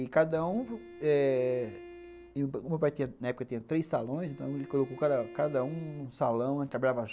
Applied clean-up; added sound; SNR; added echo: none; Bowed string instrument; 17 dB; none.